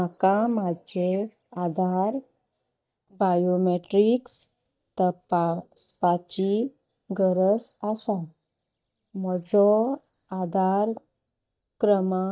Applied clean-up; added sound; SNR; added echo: neural mask model DeepFilterNet 3.